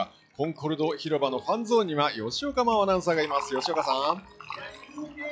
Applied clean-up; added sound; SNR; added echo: classical method log-MMSE.